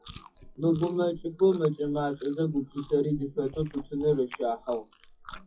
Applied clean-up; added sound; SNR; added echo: classical method WPE with log-MMSE.